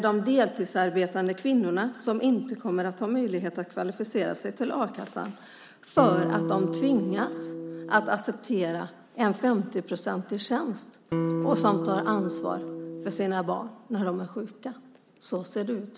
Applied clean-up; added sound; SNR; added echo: none; Electric guitar; 3 dB; none.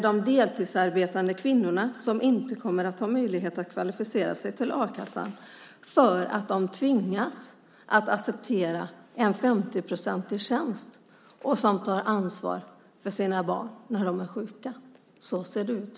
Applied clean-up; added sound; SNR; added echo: none; none; none; none.